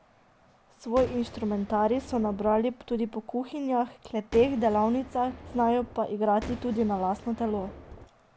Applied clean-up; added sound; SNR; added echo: none; Boom; 15 dB; none.